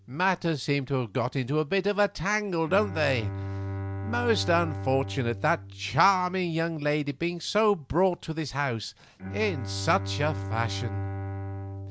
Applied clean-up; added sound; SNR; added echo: none; Bowed string instrument; 9 dB; none.